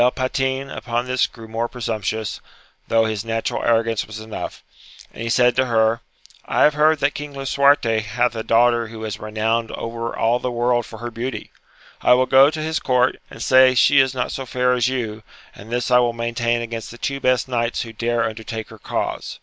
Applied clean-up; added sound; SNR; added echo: none; none; none; none.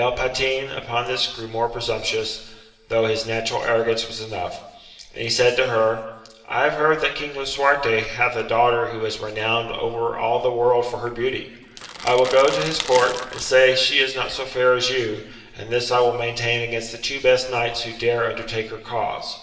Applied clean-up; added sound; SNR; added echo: none; Crackle; 10 dB; reverberation time 1.1 s.